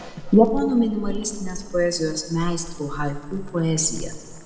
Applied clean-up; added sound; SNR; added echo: none; Boiling; 9 dB; reverberation time 1.8 s.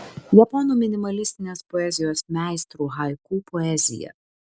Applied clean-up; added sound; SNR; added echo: none; none; none; none.